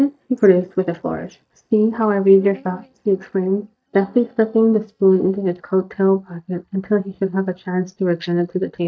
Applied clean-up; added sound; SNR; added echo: neural mask model DeepFilterNet 3.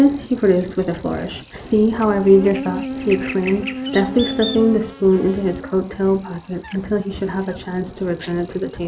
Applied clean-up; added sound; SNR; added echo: none; Buzz; 11 dB; none.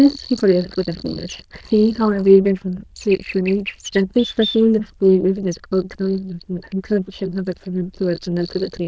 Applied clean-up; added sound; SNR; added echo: neural diffusion model UNIVERSE++.